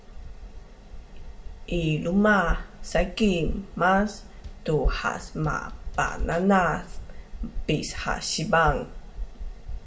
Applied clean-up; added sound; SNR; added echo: none; Bass drum / Snare drum / Drum kit; 20 dB; reverberation time 0.4 s.